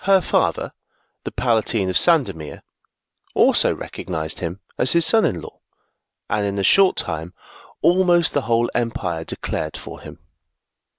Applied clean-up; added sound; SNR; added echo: none; none; none; none.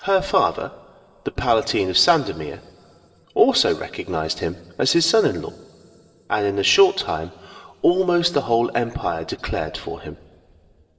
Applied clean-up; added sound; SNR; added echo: none; none; none; reverberation time 2.3 s.